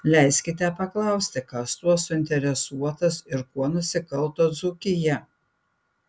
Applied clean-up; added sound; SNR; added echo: none; none; none; none.